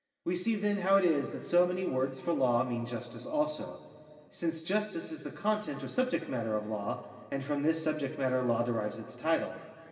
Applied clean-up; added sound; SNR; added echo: none; none; none; reverberation time 2.7 s.